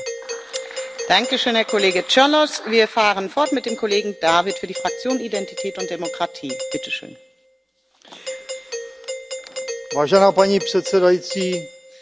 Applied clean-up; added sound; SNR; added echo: none; Doorbell; 11 dB; none.